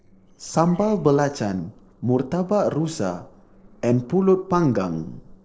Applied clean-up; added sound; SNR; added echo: neural separator model SepFormer DNS4.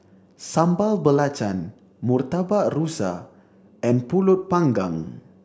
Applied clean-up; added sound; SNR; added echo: none; none; none; none.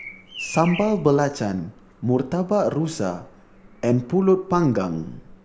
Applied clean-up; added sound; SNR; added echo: none; Bird vocalization, bird call, bird song; 19 dB; none.